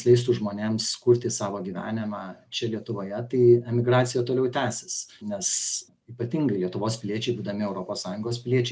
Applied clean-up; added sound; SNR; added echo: none; none; none; none.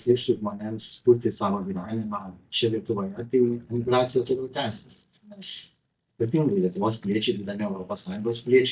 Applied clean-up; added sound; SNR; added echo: neural mask model DeepFilterNet 3.